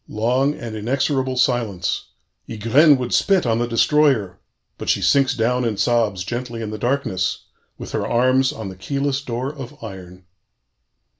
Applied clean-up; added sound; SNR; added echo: none; none; none; none.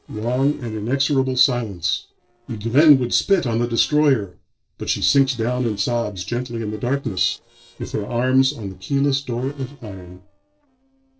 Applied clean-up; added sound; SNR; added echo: neural separator model SepFormer DNS4.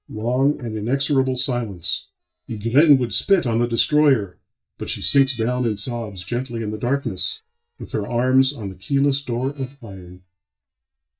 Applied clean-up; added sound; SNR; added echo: neural mask model DeepFilterNet 3.